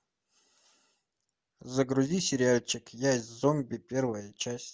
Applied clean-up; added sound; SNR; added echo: none; none; none; none.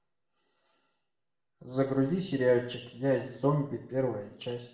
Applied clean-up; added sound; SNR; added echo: none; none; none; reverberation time 0.7 s.